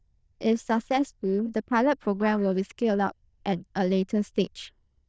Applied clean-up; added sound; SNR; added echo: neural diffusion model UNIVERSE++.